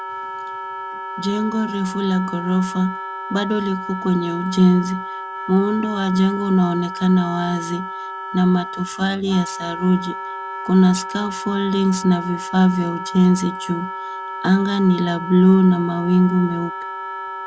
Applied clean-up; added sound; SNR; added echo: none; Wind instrument, woodwind instrument; 10 dB; none.